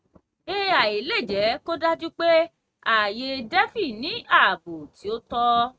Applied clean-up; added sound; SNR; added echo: neural mask model RNNoise.